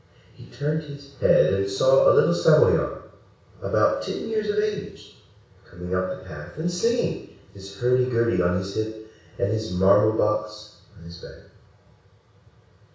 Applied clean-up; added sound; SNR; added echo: none; none; none; reverberation time 0.6 s.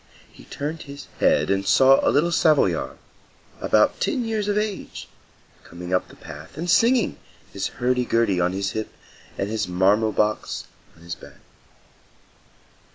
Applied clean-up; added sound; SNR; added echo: none; none; none; none.